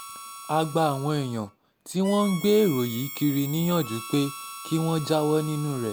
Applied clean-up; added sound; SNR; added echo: none; Harmonica; 14 dB; none.